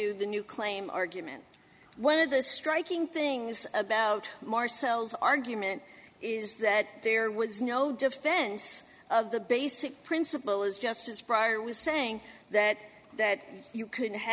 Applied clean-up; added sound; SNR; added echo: none; none; none; none.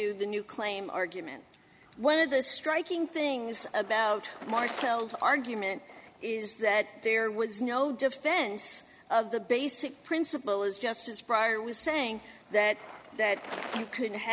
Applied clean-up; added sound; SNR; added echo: none; Bicycle; 18 dB; none.